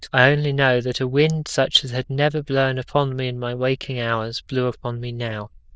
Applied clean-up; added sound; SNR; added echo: neural diffusion model UNIVERSE++.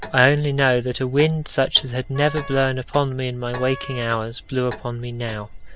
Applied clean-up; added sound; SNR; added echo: none; Clock + Wind instrument, woodwind instrument; 14 dB; none.